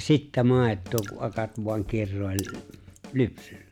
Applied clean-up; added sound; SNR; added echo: none; Raindrop / Splash, splatter + Drum / Drum kit; 18 dB; none.